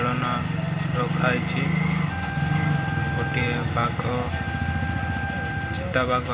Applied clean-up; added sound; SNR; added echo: none; Wind instrument, woodwind instrument; 10 dB; reverberation time 0.4 s.